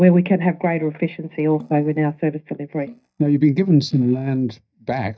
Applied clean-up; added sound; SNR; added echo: neural mask model DeepFilterNet 3.